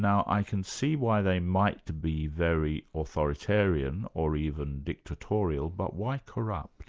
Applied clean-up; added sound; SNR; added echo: none; none; none; none.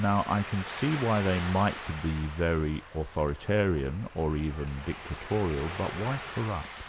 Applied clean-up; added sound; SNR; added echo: none; Ocean; 12 dB; none.